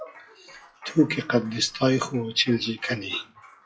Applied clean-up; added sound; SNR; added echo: classical method WPE with log-MMSE.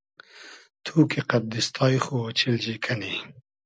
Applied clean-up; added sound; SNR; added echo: none; none; none; none.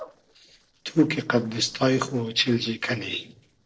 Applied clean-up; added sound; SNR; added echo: neural separator model SepFormer DNS4.